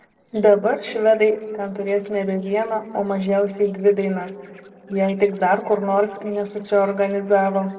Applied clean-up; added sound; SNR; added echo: neural separator model SepFormer DNS4.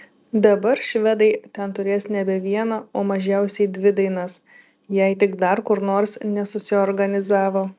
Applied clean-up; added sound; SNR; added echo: none; none; none; none.